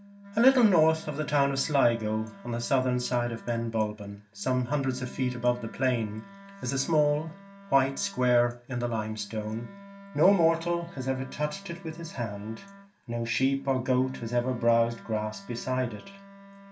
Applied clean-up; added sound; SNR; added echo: none; Wind instrument, woodwind instrument; 20 dB; reverberation time 0.2 s.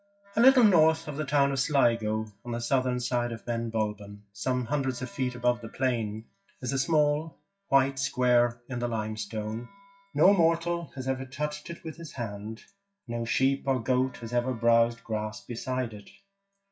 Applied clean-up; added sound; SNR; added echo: classical method WPE with log-MMSE.